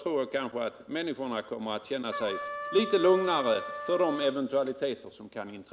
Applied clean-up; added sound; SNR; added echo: none; Trumpet; 9 dB; none.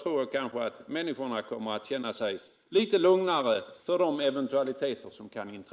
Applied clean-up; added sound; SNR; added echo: neural mask model Resemble Enhance denoiser.